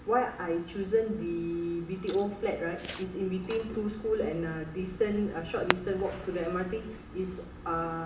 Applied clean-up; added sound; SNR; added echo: none; Fireworks; 12 dB; reverberation time 0.9 s.